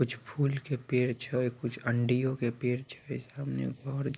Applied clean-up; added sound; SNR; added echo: neural mask model Resemble Enhance denoiser.